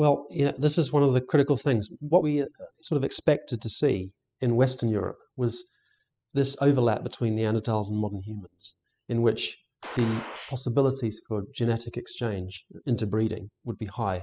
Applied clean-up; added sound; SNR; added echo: classical method spectral subtraction.